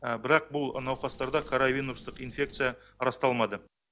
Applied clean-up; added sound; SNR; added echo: none; Writing; 17 dB; none.